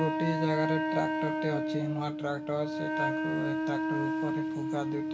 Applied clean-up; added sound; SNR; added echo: none; Wind instrument, woodwind instrument; -3 dB; none.